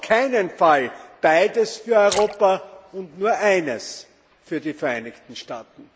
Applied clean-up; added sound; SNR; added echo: none; Splash, splatter; 15 dB; none.